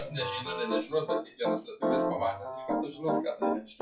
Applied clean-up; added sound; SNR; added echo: classical method WPE with log-MMSE.